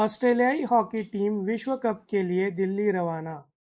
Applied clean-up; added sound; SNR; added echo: neural mask model Resemble Enhance denoiser.